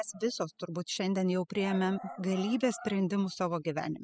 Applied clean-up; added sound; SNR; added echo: classical method spectral subtraction.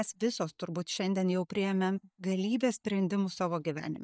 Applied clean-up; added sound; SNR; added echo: neural mask model DeepFilterNet 3.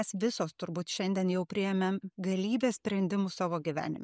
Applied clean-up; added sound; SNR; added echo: none; none; none; none.